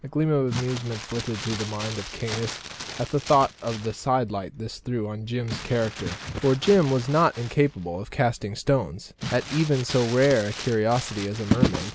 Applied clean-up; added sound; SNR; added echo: none; Crumpling, crinkling; 9 dB; none.